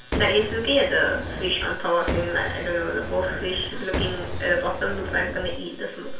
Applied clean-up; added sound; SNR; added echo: none; Boom; 7 dB; reverberation time 0.4 s.